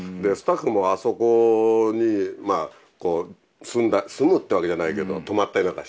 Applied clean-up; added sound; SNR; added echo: none; none; none; none.